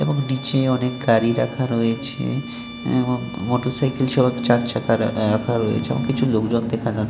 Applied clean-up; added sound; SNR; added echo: none; Bowed string instrument + Trumpet; 16 dB; none.